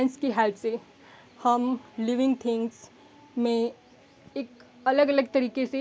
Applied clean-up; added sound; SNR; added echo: none; none; none; none.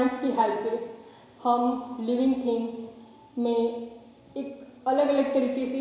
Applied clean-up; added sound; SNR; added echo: none; none; none; reverberation time 1.0 s.